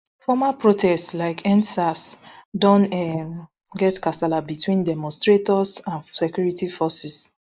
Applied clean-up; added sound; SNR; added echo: neural mask model Resemble Enhance denoiser.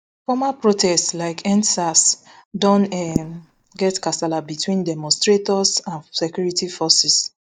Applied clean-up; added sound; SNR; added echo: neural mask model DeepFilterNet 3.